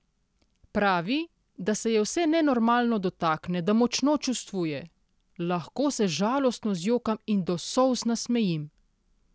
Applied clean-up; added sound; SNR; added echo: none; none; none; none.